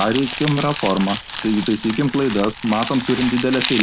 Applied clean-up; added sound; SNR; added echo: none; Crumpling, crinkling; 9 dB; none.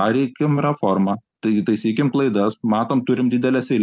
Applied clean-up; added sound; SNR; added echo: none; none; none; none.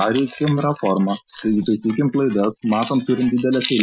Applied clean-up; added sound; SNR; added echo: classical method Wiener filter.